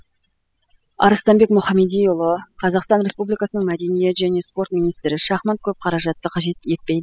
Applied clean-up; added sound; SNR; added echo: classical method spectral subtraction.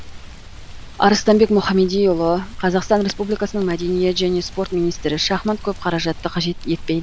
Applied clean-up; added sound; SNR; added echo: none; Rain; 13 dB; none.